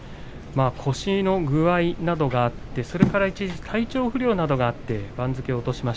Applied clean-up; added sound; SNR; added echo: none; none; none; none.